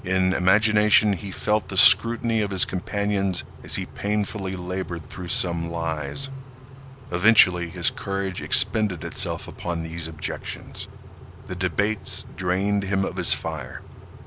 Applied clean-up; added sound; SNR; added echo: none; Idling / Accelerating, revving, vroom / Car; 14 dB; none.